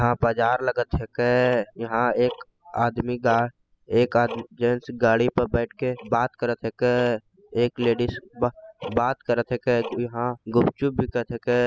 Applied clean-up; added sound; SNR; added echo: classical method spectral subtraction.